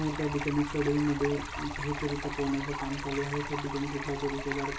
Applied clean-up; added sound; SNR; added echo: none; Stream; 6 dB; reverberation time 0.3 s.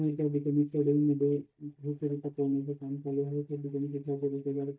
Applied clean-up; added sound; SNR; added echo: neural mask model DeepFilterNet 3.